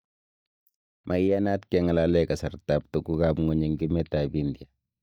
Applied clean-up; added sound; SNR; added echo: neural mask model DeepFilterNet 3.